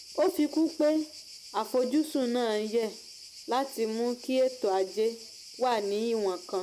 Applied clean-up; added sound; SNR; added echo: none; Cricket; 18 dB; none.